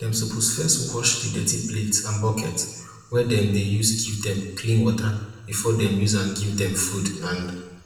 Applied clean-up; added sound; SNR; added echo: none; none; none; reverberation time 1.1 s.